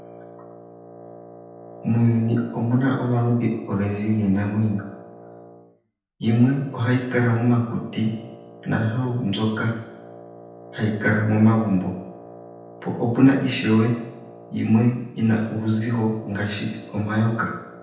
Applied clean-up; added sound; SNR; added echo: none; Wind instrument, woodwind instrument; 19 dB; reverberation time 0.9 s.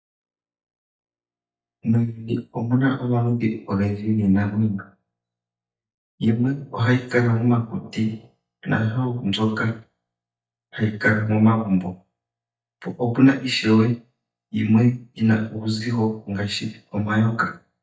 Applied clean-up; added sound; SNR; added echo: neural mask model DeepFilterNet 3.